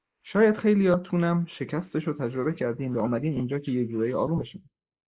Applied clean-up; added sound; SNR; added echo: neural mask model Resemble Enhance denoiser.